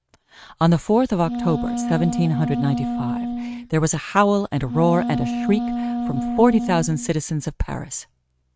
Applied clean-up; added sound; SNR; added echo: neural mask model RNNoise.